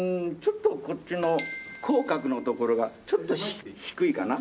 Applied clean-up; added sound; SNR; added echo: none; none; none; none.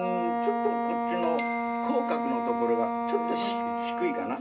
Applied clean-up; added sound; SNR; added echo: none; Wind instrument, woodwind instrument; -2 dB; reverberation time 0.2 s.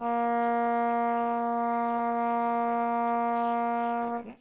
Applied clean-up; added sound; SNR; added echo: neural separator model SepFormer WHAMR!.